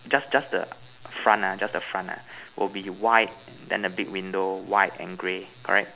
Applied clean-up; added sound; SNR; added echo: none; none; none; none.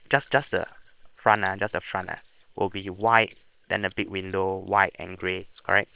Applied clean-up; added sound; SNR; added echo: neural separator model SepFormer WHAM!.